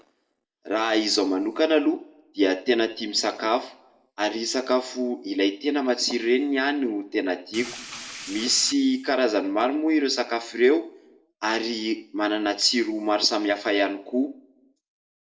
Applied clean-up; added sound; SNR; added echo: neural separator model SepFormer DNS4.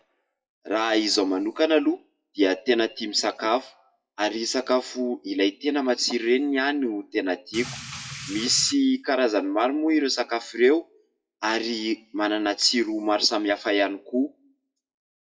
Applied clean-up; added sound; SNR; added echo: classical method WPE with log-MMSE.